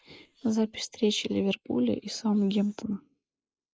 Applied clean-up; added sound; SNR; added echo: neural mask model Resemble Enhance denoiser.